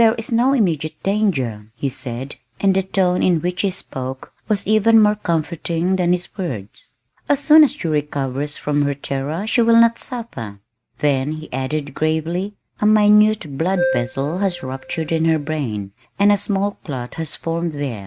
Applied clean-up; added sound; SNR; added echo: neural mask model RNNoise.